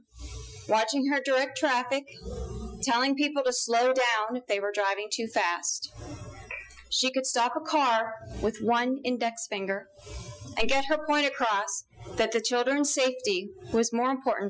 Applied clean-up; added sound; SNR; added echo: classical method Wiener filter.